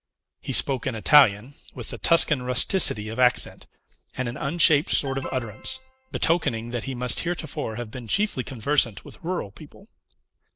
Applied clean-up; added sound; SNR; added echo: none; Alarm; 16 dB; none.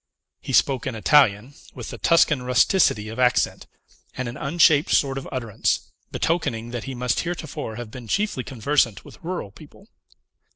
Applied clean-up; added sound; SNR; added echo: none; none; none; none.